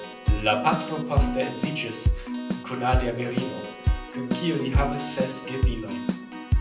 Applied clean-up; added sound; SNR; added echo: none; Keyboard (musical); -3 dB; reverberation time 0.6 s.